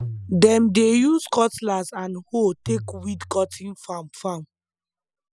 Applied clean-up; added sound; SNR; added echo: classical method spectral subtraction.